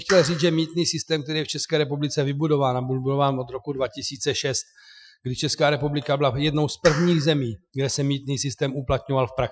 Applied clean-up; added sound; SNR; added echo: classical method Wiener filter.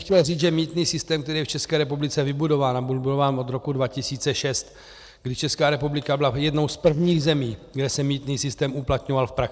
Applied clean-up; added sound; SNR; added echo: neural separator model SepFormer DNS4.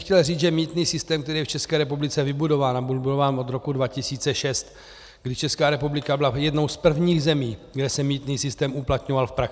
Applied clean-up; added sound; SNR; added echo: none; none; none; none.